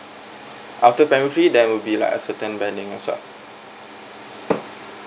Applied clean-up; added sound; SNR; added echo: none; none; none; none.